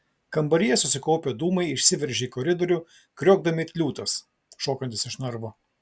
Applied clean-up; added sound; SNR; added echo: none; none; none; none.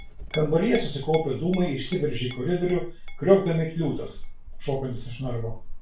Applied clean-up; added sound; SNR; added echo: none; Chink, clink; 8 dB; reverberation time 0.3 s.